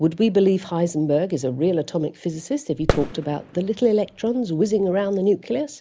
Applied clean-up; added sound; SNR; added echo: none; Fireworks; 9 dB; none.